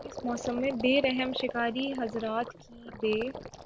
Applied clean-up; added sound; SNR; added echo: none; Gurgling; 11 dB; none.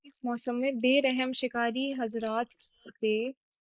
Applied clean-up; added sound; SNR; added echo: neural mask model Resemble Enhance denoiser.